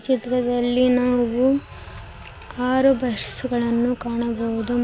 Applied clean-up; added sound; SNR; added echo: none; none; none; none.